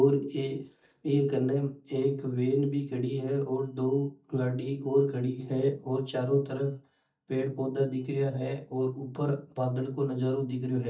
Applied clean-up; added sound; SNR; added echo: neural mask model DeepFilterNet 3.